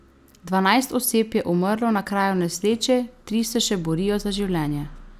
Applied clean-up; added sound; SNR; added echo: none; none; none; none.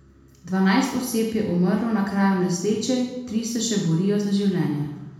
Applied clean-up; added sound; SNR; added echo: none; none; none; reverberation time 1.0 s.